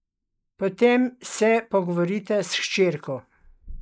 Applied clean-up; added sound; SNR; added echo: neural mask model Resemble Enhance denoiser.